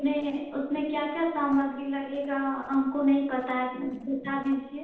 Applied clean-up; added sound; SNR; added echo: neural separator model SepFormer DNS4.